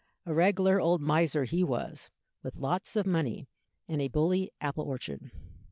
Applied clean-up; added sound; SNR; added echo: none; none; none; none.